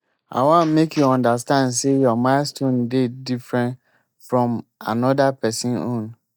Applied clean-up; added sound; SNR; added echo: neural mask model DeepFilterNet 3.